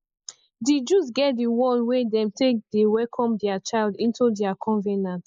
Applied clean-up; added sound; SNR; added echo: neural mask model Resemble Enhance denoiser.